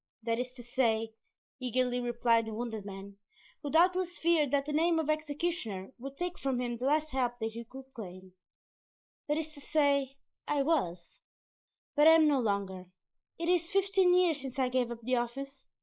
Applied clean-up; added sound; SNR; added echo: neural mask model Resemble Enhance denoiser.